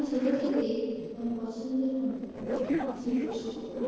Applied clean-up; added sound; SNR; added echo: neural separator model SepFormer DNS4.